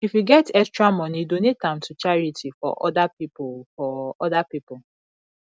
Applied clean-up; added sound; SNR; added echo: none; none; none; none.